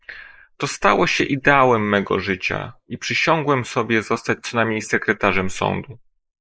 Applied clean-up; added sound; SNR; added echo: neural mask model Resemble Enhance denoiser.